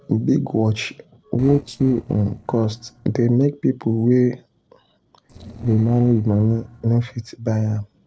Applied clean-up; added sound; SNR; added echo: neural separator model SepFormer DNS4.